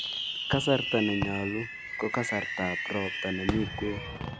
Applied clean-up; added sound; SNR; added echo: none; Fireworks; 3 dB; none.